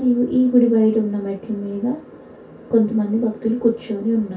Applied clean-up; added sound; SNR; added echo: none; none; none; reverberation time 0.2 s.